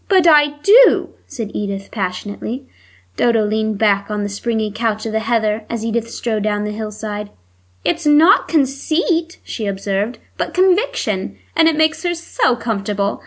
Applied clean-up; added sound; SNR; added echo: none; none; none; none.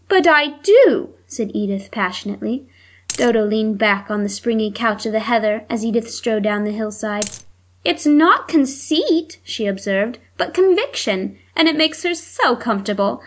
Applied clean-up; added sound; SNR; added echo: none; Coin (dropping); 11 dB; none.